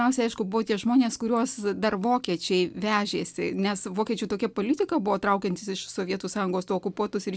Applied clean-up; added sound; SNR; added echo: none; none; none; none.